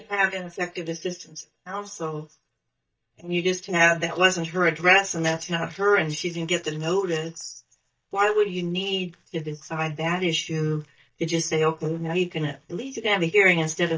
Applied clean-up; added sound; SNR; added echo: neural mask model DeepFilterNet 3.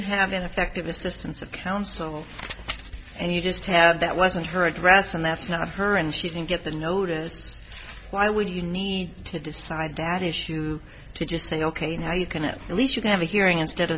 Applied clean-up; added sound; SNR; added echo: none; none; none; none.